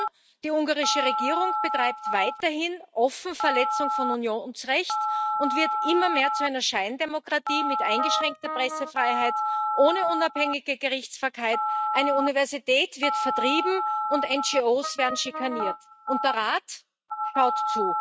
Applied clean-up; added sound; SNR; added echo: neural mask model RNNoise.